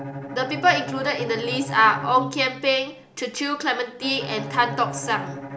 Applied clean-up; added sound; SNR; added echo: none; Bowed string instrument; 10 dB; none.